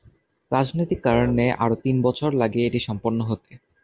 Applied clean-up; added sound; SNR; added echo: none; Musical instrument; 17 dB; none.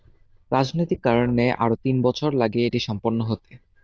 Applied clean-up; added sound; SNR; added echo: neural diffusion model UNIVERSE++.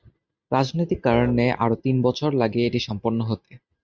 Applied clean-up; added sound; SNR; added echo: neural mask model RNNoise.